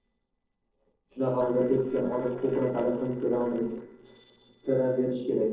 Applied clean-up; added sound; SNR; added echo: neural separator model SepFormer DNS4.